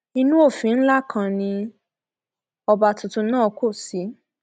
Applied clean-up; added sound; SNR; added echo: none; none; none; none.